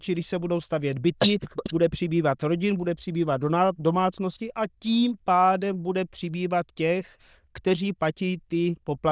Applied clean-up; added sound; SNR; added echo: neural diffusion model UNIVERSE++.